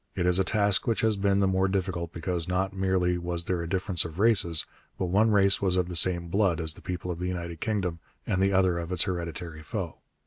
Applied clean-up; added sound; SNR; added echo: none; none; none; none.